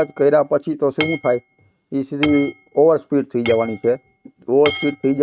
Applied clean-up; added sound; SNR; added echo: neural mask model RNNoise.